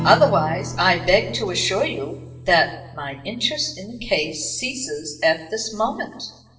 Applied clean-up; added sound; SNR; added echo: none; Strum; 12 dB; reverberation time 0.8 s.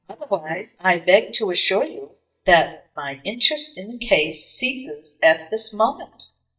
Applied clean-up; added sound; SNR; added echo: neural mask model DeepFilterNet 3.